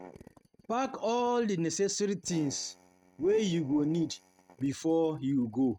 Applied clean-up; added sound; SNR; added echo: neural mask model RNNoise.